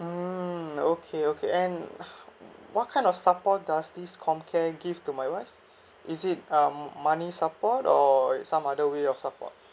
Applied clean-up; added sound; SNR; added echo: none; none; none; none.